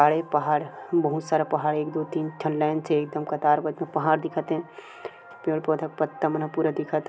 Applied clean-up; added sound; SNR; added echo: none; none; none; none.